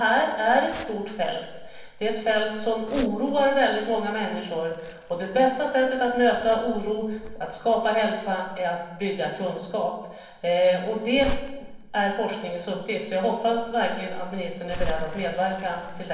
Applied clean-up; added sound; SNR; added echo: none; Crumpling, crinkling; 13 dB; reverberation time 0.9 s.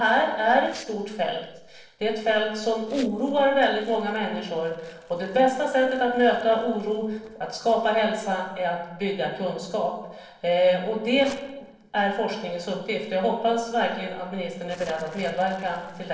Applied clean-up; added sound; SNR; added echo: neural separator model SepFormer DNS4.